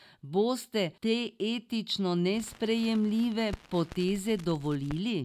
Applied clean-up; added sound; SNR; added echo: none; Crackle; 18 dB; none.